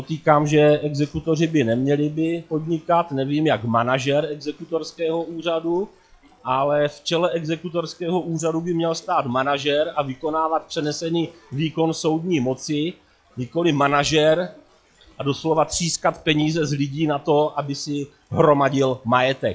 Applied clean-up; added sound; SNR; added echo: classical method log-MMSE.